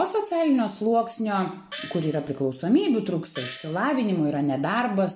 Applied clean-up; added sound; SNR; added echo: none; Gong; 15 dB; none.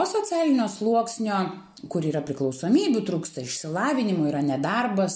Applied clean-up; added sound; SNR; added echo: none; none; none; none.